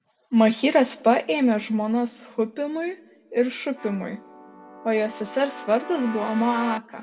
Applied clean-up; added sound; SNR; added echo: none; Keyboard (musical); 14 dB; reverberation time 1.1 s.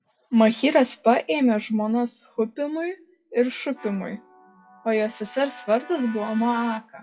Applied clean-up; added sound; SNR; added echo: classical method WPE with log-MMSE.